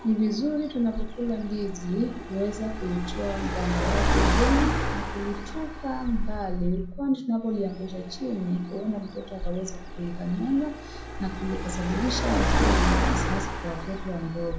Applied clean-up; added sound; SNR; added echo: none; Car; -1 dB; reverberation time 0.6 s.